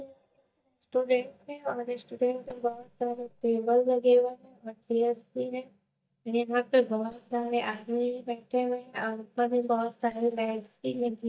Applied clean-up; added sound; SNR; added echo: neural mask model DeepFilterNet 3.